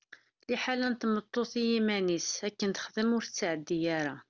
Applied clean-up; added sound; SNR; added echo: none; none; none; none.